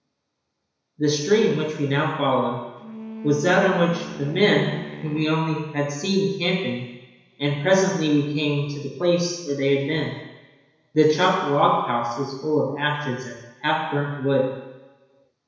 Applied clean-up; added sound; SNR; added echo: none; Wind instrument, woodwind instrument; 14 dB; reverberation time 1.0 s.